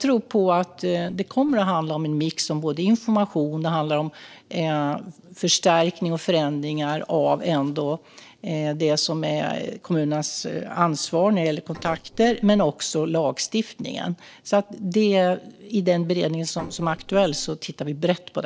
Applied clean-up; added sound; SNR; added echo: neural separator model SepFormer DNS4.